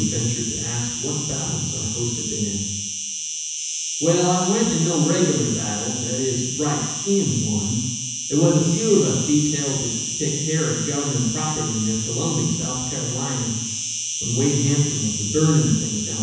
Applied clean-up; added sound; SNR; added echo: none; Insect; 4 dB; reverberation time 1.1 s.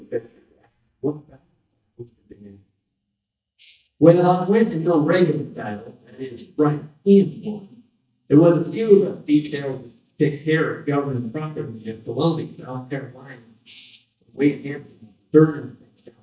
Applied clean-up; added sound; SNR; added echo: neural mask model DeepFilterNet 3.